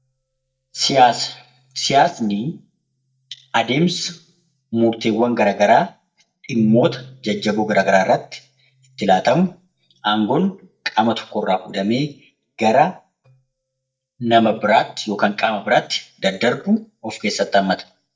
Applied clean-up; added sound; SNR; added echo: neural mask model DeepFilterNet 3.